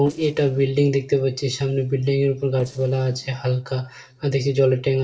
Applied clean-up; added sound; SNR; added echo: neural separator model SepFormer DNS4.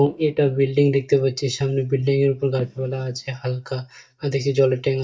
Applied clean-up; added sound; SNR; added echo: neural mask model DeepFilterNet 3.